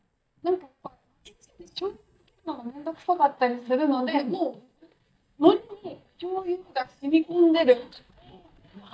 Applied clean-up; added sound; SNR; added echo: neural mask model DeepFilterNet 3.